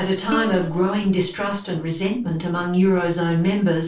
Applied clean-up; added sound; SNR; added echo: neural separator model SepFormer DNS4.